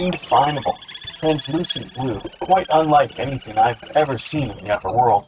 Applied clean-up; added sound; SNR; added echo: neural mask model RNNoise.